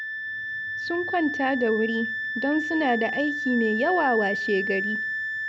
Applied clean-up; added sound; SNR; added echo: none; Wind instrument, woodwind instrument; 3 dB; none.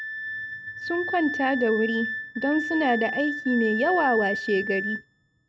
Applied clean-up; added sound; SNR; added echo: neural mask model RNNoise.